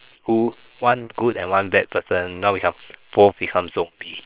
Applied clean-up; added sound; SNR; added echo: neural separator model SepFormer WHAM!.